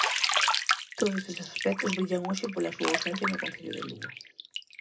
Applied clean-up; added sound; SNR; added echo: none; Bathtub (filling or washing); -1 dB; reverberation time 0.2 s.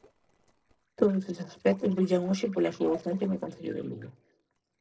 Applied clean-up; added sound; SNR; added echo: neural separator model SepFormer DNS4.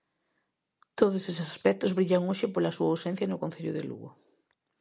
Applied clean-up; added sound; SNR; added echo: none; none; none; none.